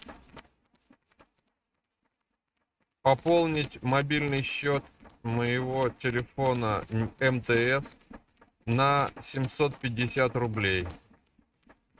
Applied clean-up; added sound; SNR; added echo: neural mask model RNNoise.